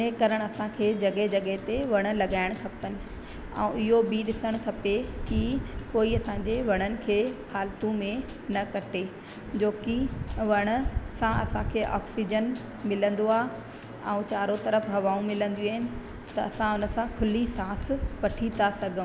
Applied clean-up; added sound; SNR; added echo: none; Acoustic guitar; 19 dB; none.